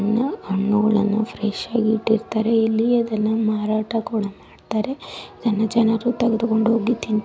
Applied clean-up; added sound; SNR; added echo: none; none; none; none.